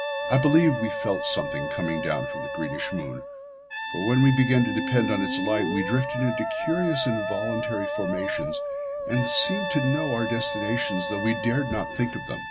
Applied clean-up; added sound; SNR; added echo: none; Musical instrument + Brass instrument; 4 dB; none.